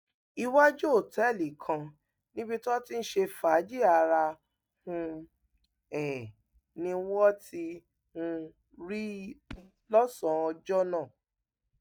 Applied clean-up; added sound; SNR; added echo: neural mask model DeepFilterNet 3.